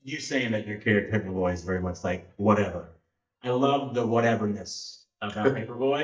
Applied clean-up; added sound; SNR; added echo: neural mask model DeepFilterNet 3.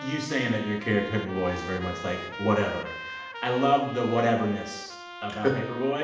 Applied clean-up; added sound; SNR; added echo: none; Trumpet; 12 dB; reverberation time 0.8 s.